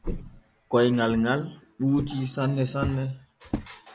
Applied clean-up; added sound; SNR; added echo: none; Walk, footsteps; 10 dB; none.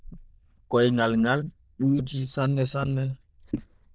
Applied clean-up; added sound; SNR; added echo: neural diffusion model UNIVERSE++.